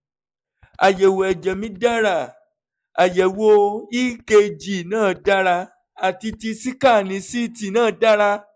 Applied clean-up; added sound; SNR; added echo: neural mask model Resemble Enhance denoiser.